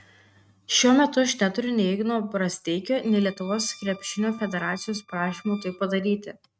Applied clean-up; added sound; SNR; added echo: neural mask model RNNoise.